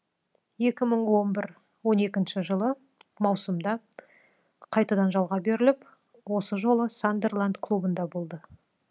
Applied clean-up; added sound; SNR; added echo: none; none; none; none.